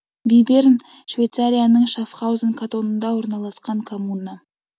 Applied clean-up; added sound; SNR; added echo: none; none; none; none.